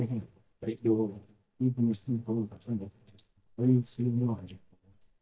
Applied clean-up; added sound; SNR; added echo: neural mask model DeepFilterNet 3.